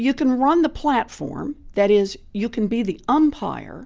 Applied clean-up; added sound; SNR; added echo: none; none; none; none.